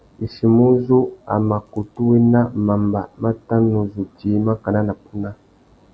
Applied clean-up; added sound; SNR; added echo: none; none; none; none.